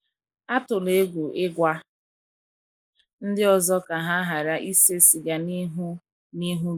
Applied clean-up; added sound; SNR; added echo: neural mask model Resemble Enhance denoiser.